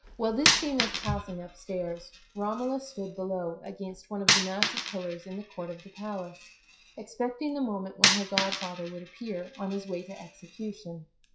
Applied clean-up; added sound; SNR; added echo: classical method WPE with log-MMSE.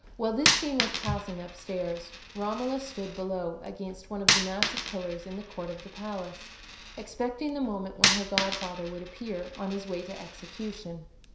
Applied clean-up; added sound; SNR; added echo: none; Coin (dropping); -1 dB; reverberation time 0.5 s.